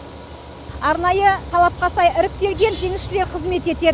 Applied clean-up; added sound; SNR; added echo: none; Mechanical fan; 17 dB; none.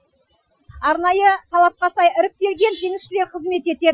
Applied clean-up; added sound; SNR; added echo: classical method Wiener filter.